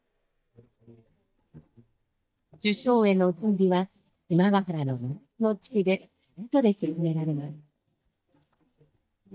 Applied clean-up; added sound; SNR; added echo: neural mask model DeepFilterNet 3.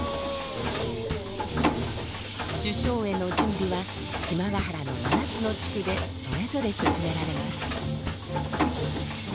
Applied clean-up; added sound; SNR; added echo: none; Mechanisms; 0 dB; none.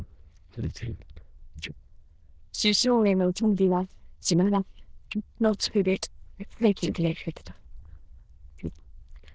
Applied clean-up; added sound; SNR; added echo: neural diffusion model UNIVERSE++.